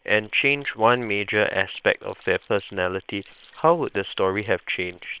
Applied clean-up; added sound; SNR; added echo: neural separator model SepFormer WHAM!.